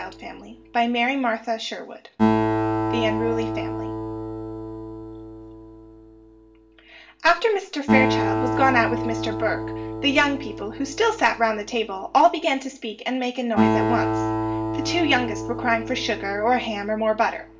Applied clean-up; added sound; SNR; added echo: none; Acoustic guitar; 2 dB; reverberation time 0.4 s.